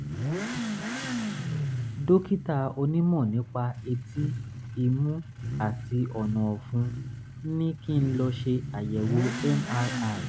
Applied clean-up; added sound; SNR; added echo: none; Motorcycle / Accelerating, revving, vroom; 5 dB; none.